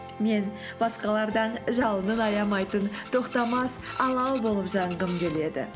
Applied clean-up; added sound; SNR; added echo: none; Printer; 13 dB; none.